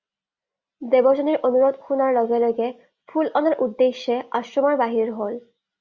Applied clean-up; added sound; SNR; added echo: none; none; none; none.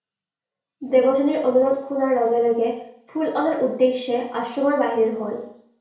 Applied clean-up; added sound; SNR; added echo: none; none; none; reverberation time 0.5 s.